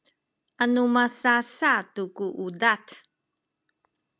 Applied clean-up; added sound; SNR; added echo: none; none; none; none.